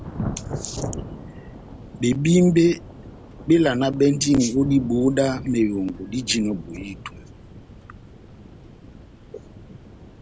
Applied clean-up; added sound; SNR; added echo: none; Thunder / Rain; 13 dB; none.